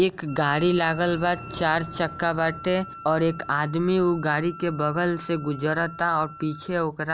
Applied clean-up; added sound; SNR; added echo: none; Wind instrument, woodwind instrument; 17 dB; none.